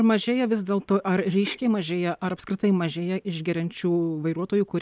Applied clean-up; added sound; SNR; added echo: none; none; none; none.